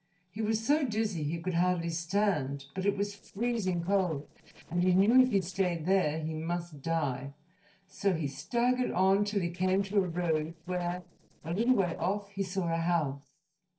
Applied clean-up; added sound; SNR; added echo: neural separator model SepFormer DNS4.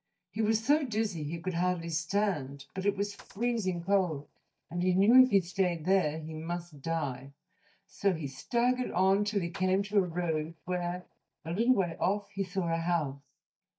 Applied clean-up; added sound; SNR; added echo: neural mask model DeepFilterNet 3.